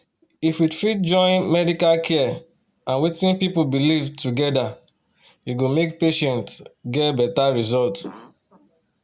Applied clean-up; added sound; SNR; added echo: none; none; none; none.